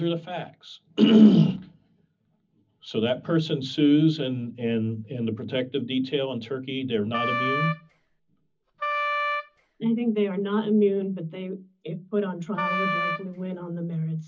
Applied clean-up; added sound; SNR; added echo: none; Wind instrument, woodwind instrument; 4 dB; reverberation time 0.4 s.